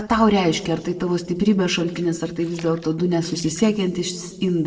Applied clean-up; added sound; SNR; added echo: neural separator model SepFormer DNS4.